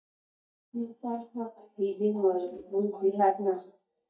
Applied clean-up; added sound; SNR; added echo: neural mask model DeepFilterNet 3.